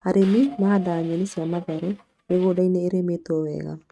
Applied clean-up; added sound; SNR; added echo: neural mask model RNNoise.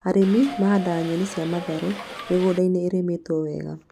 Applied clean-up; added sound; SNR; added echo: none; Subway, metro, underground / Doorbell; 13 dB; none.